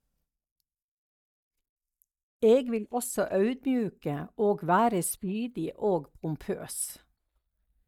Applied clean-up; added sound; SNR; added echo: neural mask model DeepFilterNet 3.